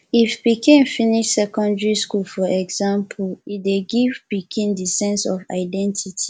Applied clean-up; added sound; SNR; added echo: none; none; none; none.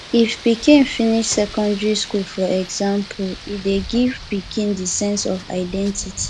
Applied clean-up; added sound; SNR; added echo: none; Rain; 16 dB; none.